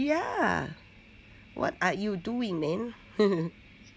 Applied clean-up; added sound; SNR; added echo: none; none; none; none.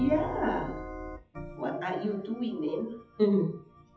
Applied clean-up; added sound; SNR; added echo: classical method WPE with log-MMSE.